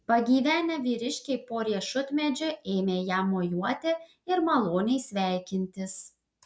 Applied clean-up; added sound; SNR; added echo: none; none; none; none.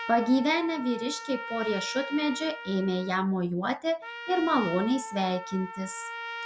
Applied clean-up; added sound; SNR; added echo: none; Trumpet; 11 dB; none.